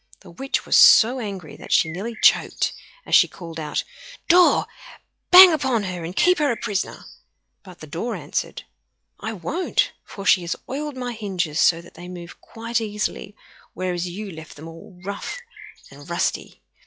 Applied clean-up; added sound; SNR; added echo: classical method log-MMSE.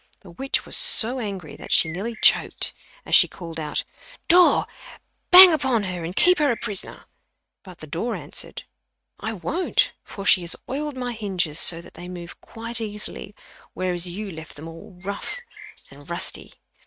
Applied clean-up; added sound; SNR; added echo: neural mask model RNNoise.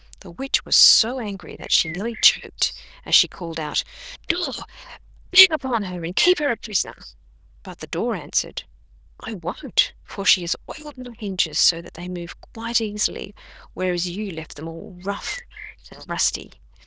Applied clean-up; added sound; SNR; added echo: neural diffusion model UNIVERSE++.